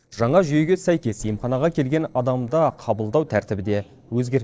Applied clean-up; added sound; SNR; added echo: neural separator model SepFormer DNS4.